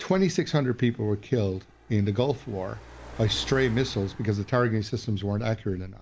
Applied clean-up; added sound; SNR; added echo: none; Car; 19 dB; none.